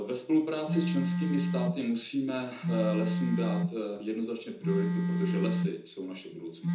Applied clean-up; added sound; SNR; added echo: none; Telephone; -1 dB; reverberation time 0.6 s.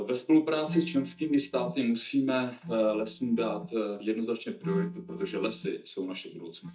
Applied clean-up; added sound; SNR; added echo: neural mask model DeepFilterNet 3.